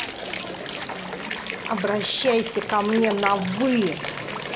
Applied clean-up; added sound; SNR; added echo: none; Water; 6 dB; none.